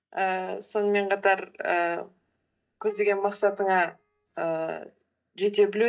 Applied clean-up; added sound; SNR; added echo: neural mask model DeepFilterNet 3.